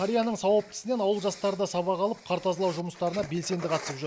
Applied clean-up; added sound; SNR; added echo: none; none; none; none.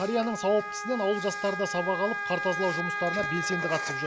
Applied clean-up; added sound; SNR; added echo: none; Wind instrument, woodwind instrument; 4 dB; none.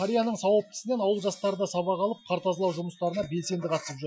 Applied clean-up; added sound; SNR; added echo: classical method Wiener filter.